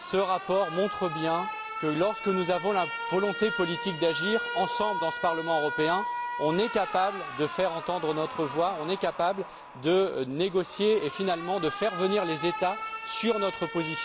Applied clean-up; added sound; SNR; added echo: none; Alarm; 7 dB; none.